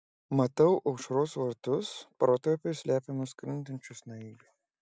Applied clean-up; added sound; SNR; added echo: none; none; none; none.